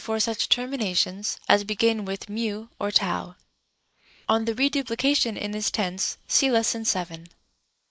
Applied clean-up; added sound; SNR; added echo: neural mask model Resemble Enhance denoiser.